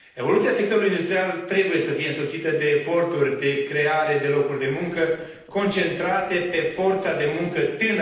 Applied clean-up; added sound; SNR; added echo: neural separator model SepFormer DNS4.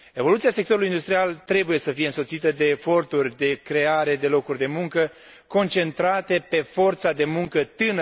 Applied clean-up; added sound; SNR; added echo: none; none; none; none.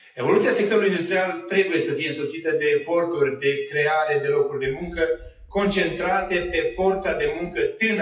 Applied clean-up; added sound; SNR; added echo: classical method WPE with log-MMSE.